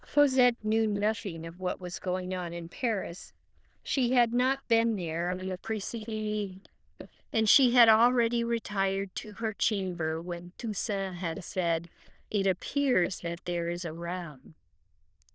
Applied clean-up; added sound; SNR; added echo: neural diffusion model UNIVERSE++.